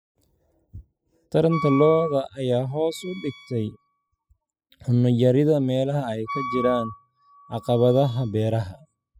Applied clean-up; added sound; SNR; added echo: classical method spectral subtraction.